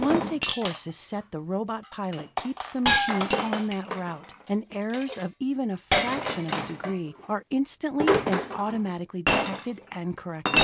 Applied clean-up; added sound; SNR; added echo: none; Chink, clink; -1 dB; none.